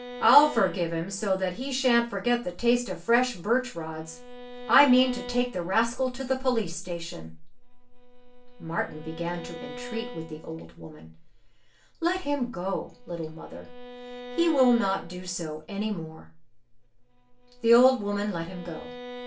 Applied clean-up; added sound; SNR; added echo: none; Bowed string instrument; 16 dB; reverberation time 0.3 s.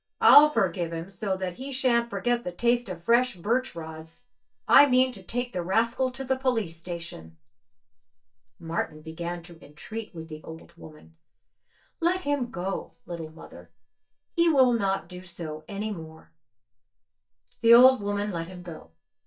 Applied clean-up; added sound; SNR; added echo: neural mask model DeepFilterNet 3.